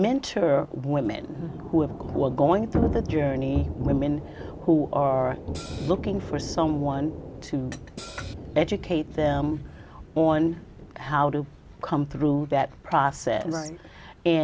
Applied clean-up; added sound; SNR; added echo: none; Thunder / Rain + Cymbal; 9 dB; none.